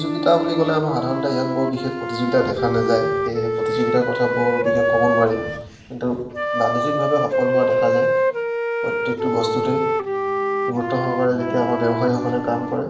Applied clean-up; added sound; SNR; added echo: none; Wind instrument, woodwind instrument; 0 dB; reverberation time 0.8 s.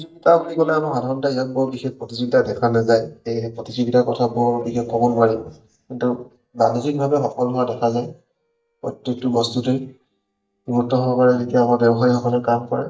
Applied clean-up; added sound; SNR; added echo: neural mask model DeepFilterNet 3.